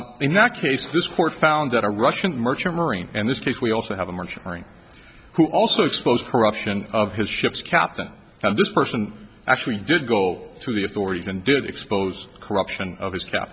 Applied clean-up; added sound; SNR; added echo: none; none; none; none.